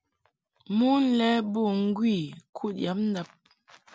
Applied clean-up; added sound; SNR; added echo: none; none; none; none.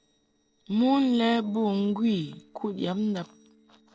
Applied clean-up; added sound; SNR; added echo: neural separator model SepFormer DNS4.